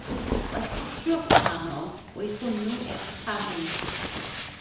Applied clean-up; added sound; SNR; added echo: none; Tearing; -3 dB; reverberation time 0.6 s.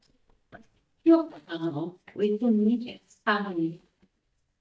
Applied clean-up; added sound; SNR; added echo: neural mask model DeepFilterNet 3.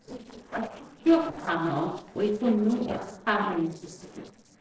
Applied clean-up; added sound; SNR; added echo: neural separator model SepFormer DNS4.